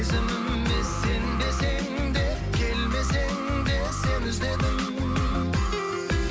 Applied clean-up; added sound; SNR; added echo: none; Alarm + Wind instrument, woodwind instrument; 11 dB; none.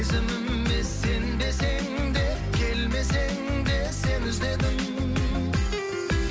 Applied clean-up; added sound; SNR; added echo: none; none; none; none.